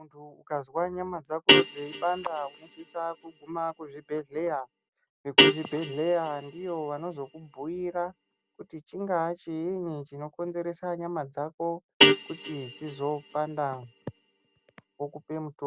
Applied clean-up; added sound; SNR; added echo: none; Guitar; -5 dB; none.